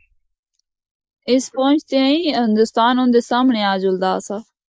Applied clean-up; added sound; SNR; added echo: neural mask model Resemble Enhance denoiser.